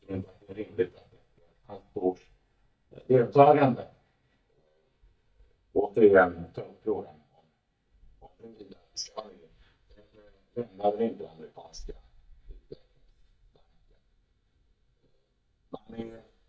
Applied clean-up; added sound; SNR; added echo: neural mask model DeepFilterNet 3.